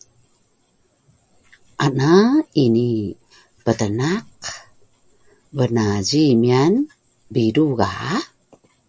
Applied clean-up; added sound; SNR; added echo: none; none; none; none.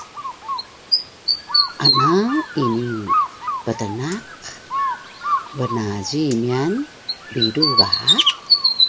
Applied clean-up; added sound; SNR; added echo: none; Bird; -3 dB; none.